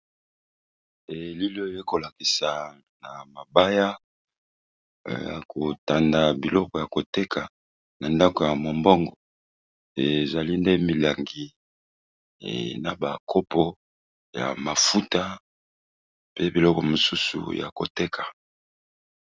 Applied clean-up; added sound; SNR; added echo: none; none; none; none.